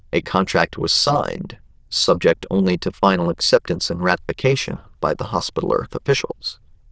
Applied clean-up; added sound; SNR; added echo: neural diffusion model UNIVERSE++.